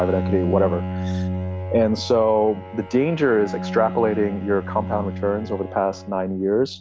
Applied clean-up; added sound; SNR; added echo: none; Bowed string instrument; 7 dB; none.